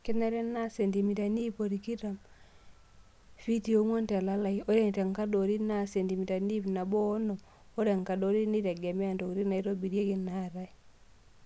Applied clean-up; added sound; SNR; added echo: none; none; none; none.